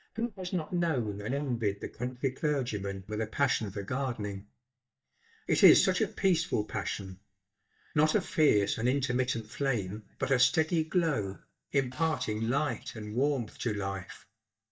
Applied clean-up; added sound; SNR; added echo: neural mask model DeepFilterNet 3.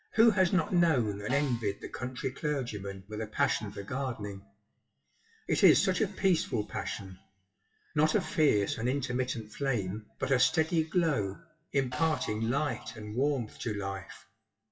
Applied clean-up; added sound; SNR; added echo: classical method WPE with log-MMSE.